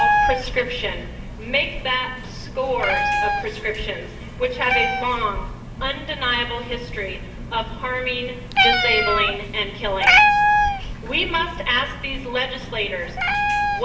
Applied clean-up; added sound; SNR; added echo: none; Meow; -3 dB; reverberation time 0.8 s.